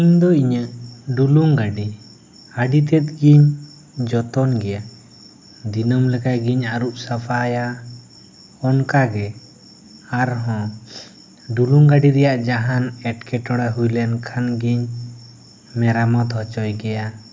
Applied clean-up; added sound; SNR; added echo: none; none; none; none.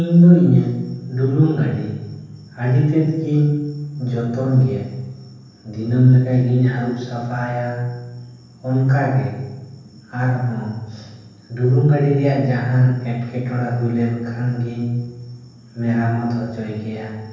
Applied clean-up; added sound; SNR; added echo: none; none; none; reverberation time 1.1 s.